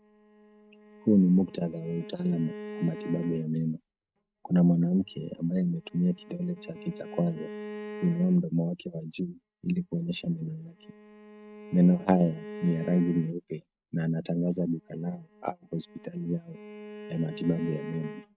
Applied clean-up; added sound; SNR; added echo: neural mask model RNNoise.